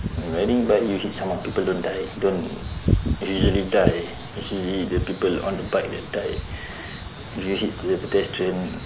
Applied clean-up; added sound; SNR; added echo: none; Wind / Rain; 5 dB; none.